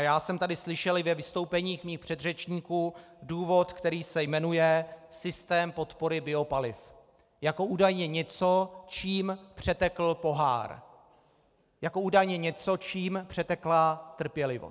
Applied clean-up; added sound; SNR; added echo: none; none; none; none.